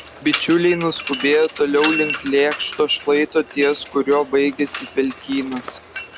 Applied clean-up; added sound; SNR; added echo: none; Mechanisms; 11 dB; none.